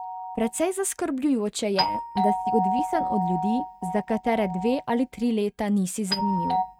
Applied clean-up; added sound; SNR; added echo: neural mask model RNNoise.